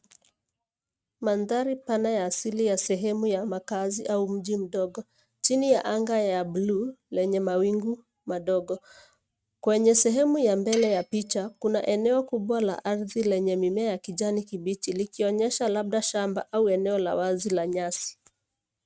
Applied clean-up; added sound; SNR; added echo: neural mask model RNNoise.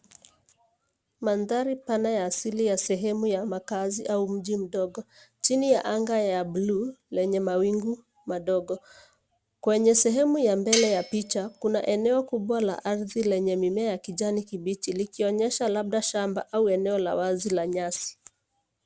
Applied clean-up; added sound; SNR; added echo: none; Cutlery, silverware; 5 dB; none.